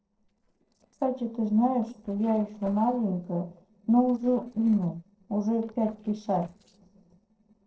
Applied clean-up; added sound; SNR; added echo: neural separator model SepFormer DNS4.